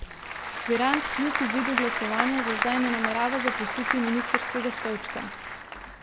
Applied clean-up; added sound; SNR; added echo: none; Applause / Crowd; 1 dB; none.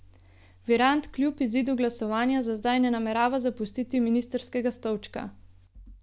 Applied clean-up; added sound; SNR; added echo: none; none; none; none.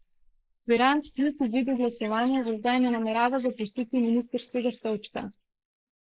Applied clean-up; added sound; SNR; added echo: neural mask model Resemble Enhance denoiser.